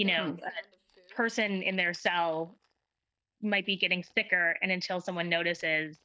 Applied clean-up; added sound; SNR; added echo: neural mask model DeepFilterNet 3.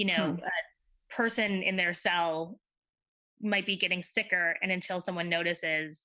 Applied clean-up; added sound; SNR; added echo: none; none; none; none.